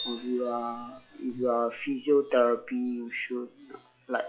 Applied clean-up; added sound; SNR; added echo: classical method log-MMSE.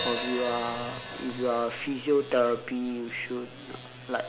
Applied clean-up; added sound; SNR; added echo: none; Hi-hat; 10 dB; none.